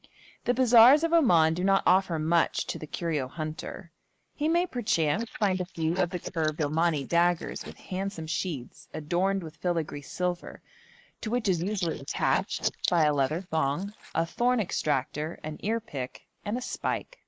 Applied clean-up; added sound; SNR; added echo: neural mask model Resemble Enhance denoiser.